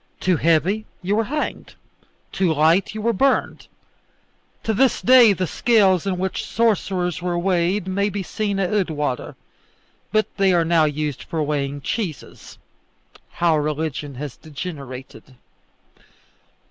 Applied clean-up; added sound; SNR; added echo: none; none; none; none.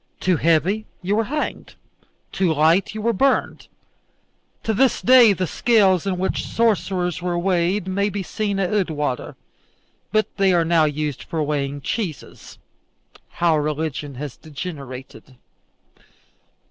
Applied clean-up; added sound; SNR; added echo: neural separator model SepFormer DNS4.